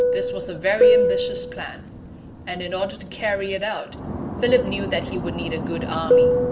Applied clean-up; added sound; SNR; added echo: none; Fixed-wing aircraft, airplane; -4 dB; reverberation time 1.2 s.